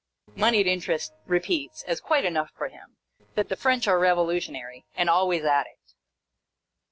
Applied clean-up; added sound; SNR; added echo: neural separator model SepFormer DNS4.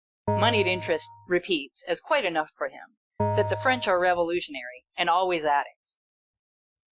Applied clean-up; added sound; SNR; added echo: classical method Wiener filter.